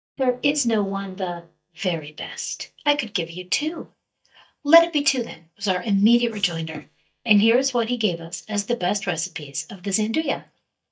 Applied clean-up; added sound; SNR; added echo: neural mask model DeepFilterNet 3.